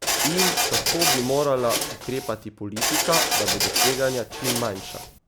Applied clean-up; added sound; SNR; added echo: none; Printer; -2 dB; none.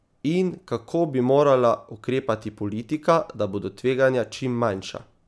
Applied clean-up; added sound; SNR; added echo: none; none; none; none.